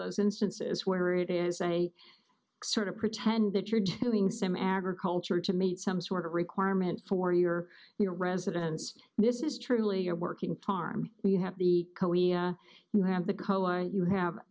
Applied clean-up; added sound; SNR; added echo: none; none; none; none.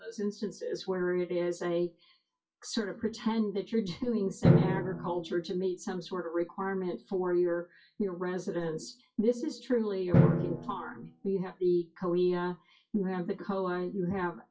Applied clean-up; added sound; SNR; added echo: classical method WPE with log-MMSE.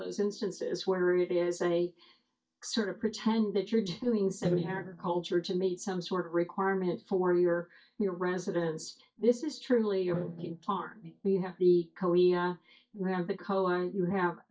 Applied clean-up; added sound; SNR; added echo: neural mask model DeepFilterNet 3.